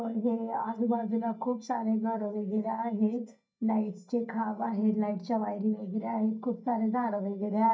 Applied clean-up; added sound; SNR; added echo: neural mask model DeepFilterNet 3.